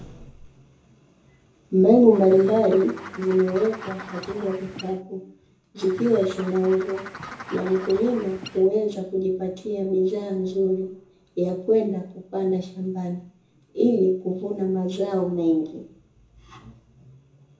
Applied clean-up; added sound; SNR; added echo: none; Bird; 15 dB; reverberation time 0.6 s.